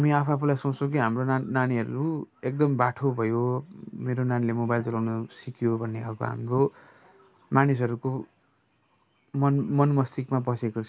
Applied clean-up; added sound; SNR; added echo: none; none; none; none.